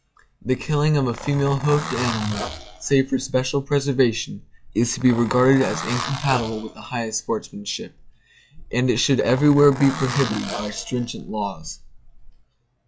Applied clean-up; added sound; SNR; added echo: classical method log-MMSE.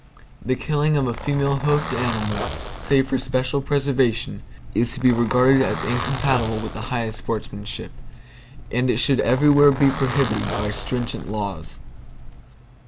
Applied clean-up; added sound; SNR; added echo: none; Zipper (clothing); 8 dB; none.